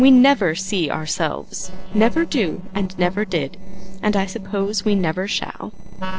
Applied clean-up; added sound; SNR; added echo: neural separator model SepFormer DNS4.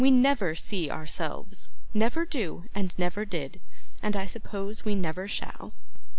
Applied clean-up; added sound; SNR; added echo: none; none; none; none.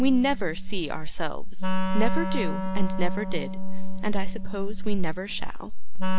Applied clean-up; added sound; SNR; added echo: none; Wind instrument, woodwind instrument; 14 dB; none.